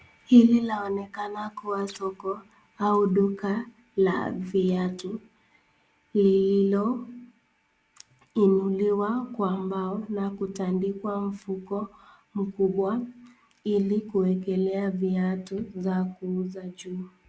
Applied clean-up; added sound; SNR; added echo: none; none; none; none.